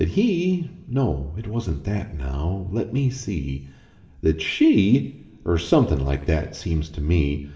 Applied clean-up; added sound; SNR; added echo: none; none; none; reverberation time 2.3 s.